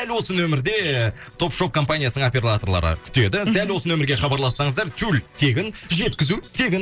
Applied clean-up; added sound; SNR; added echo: neural separator model SepFormer DNS4.